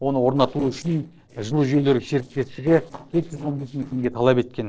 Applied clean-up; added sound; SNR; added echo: neural separator model SepFormer DNS4.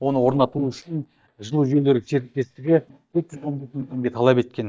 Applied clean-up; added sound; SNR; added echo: neural mask model DeepFilterNet 3.